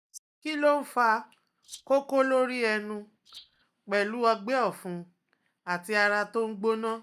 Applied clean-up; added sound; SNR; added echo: neural mask model DeepFilterNet 3.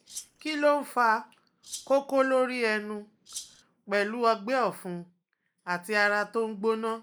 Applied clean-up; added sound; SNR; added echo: neural mask model Resemble Enhance denoiser.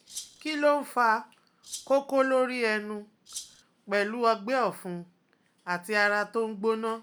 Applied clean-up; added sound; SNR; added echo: none; Rattle (instrument); 14 dB; none.